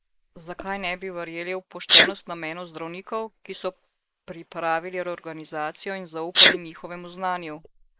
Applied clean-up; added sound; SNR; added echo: neural mask model Resemble Enhance denoiser.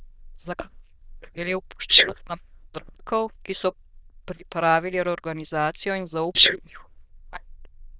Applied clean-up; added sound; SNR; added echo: neural diffusion model UNIVERSE++.